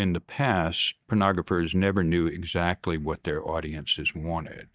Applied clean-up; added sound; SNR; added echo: neural mask model DeepFilterNet 3.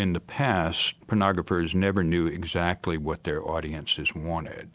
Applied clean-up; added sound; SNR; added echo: none; none; none; none.